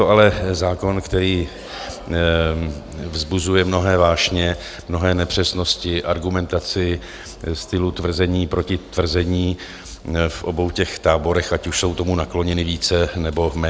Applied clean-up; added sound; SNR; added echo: none; none; none; none.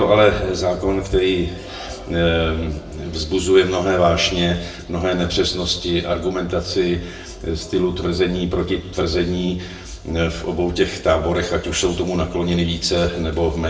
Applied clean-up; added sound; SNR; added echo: none; none; none; reverberation time 0.7 s.